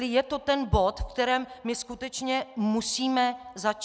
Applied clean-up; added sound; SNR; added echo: none; none; none; none.